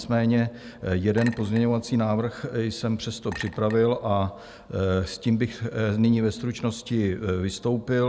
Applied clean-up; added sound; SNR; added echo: none; Chink, clink; 18 dB; none.